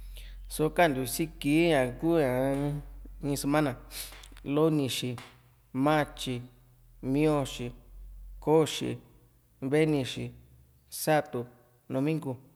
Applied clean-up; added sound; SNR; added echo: none; none; none; none.